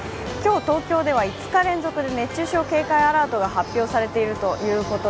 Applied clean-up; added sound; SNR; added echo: none; none; none; none.